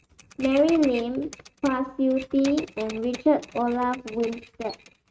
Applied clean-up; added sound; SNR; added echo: neural mask model RNNoise.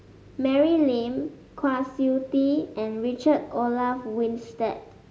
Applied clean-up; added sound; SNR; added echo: none; none; none; none.